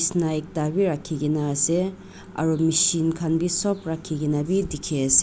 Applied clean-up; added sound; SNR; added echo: none; none; none; none.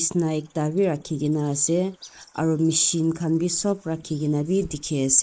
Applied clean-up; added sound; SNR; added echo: neural mask model Resemble Enhance denoiser.